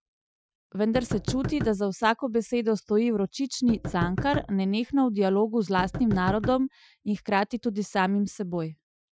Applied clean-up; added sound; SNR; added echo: classical method Wiener filter.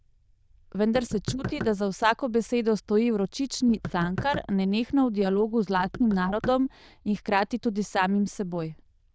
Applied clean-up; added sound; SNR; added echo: neural diffusion model UNIVERSE++.